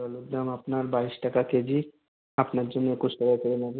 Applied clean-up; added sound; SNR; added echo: none; none; none; none.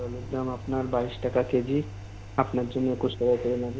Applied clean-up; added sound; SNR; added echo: none; Engine; 12 dB; none.